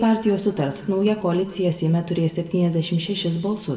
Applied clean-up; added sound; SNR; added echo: none; none; none; reverberation time 1.3 s.